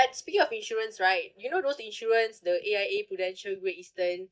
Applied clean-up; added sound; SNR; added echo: neural mask model DeepFilterNet 3.